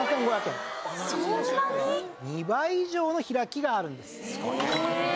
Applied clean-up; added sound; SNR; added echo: none; none; none; none.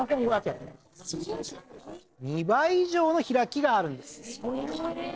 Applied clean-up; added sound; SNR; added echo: neural separator model SepFormer DNS4.